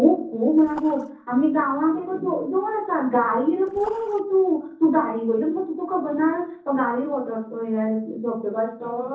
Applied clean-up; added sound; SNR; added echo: neural separator model SepFormer DNS4.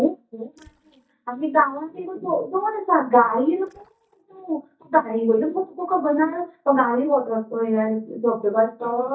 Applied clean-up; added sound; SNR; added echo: neural mask model DeepFilterNet 3.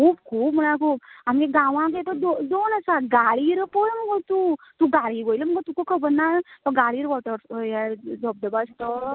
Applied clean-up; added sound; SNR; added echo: none; none; none; none.